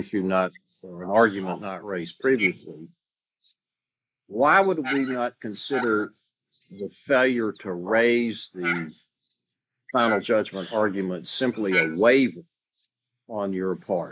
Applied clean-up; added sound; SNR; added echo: neural mask model Resemble Enhance denoiser.